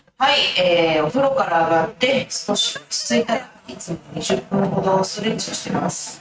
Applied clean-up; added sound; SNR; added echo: neural mask model RNNoise.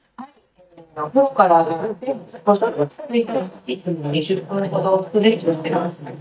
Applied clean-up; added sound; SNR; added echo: neural mask model DeepFilterNet 3.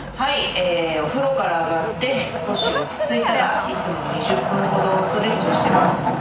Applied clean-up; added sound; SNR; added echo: none; Wood; 2 dB; none.